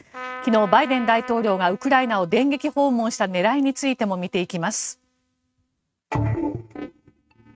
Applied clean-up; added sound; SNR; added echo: neural mask model RNNoise.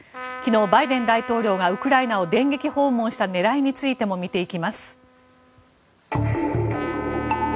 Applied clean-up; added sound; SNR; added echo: none; Trumpet; 15 dB; none.